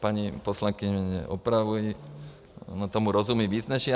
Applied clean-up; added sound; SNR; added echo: none; none; none; none.